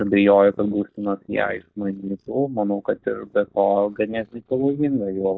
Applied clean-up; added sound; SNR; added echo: neural mask model DeepFilterNet 3.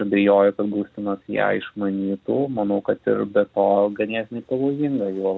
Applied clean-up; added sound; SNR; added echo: none; none; none; none.